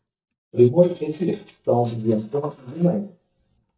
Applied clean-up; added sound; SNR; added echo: neural mask model DeepFilterNet 3.